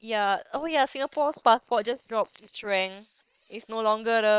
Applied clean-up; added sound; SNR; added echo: neural separator model SepFormer WHAM!.